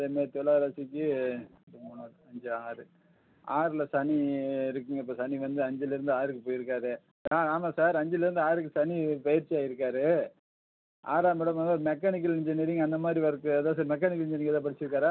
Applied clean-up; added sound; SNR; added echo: none; none; none; none.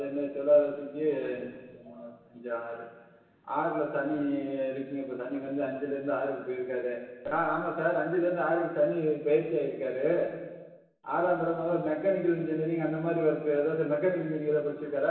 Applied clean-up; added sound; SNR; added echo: none; none; none; reverberation time 1.2 s.